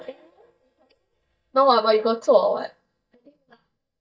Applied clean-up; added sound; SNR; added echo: neural mask model DeepFilterNet 3.